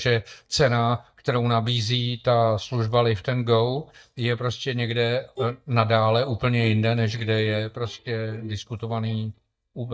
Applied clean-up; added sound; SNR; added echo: neural mask model DeepFilterNet 3.